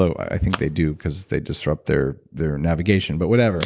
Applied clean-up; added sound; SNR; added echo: none; Telephone; 18 dB; none.